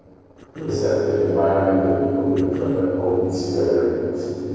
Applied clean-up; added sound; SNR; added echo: neural separator model SepFormer DNS4.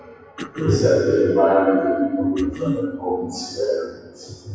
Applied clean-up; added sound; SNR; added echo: classical method WPE with log-MMSE.